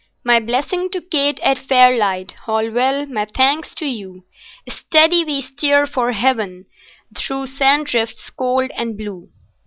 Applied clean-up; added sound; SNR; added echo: none; none; none; none.